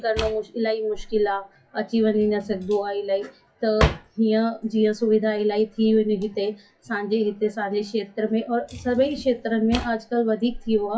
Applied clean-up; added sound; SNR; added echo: classical method WPE with log-MMSE.